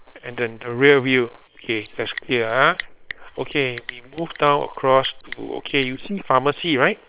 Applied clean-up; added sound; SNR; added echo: neural separator model SepFormer WHAM!.